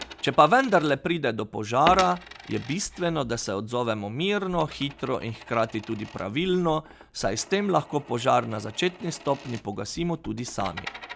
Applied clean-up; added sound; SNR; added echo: none; Coin (dropping); 15 dB; none.